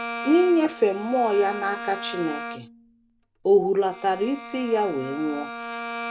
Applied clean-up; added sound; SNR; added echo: none; Bowed string instrument; 11 dB; none.